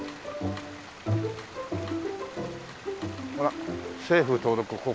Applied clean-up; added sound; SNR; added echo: none; none; none; none.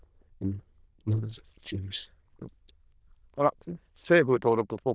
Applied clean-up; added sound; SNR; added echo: neural diffusion model UNIVERSE++.